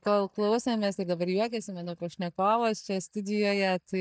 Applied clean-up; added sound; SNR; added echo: neural mask model DeepFilterNet 3.